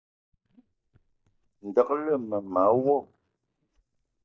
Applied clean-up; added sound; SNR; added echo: neural mask model DeepFilterNet 3.